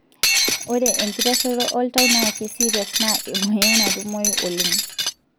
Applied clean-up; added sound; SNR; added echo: none; Shatter; -3 dB; none.